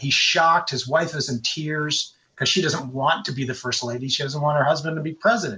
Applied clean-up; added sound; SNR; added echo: neural separator model SepFormer DNS4.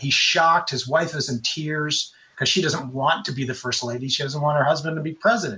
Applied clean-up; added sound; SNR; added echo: neural mask model Resemble Enhance denoiser.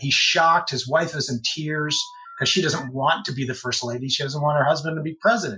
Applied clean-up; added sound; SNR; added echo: classical method Wiener filter.